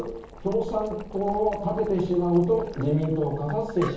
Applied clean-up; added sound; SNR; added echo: none; Boiling; 15 dB; reverberation time 0.7 s.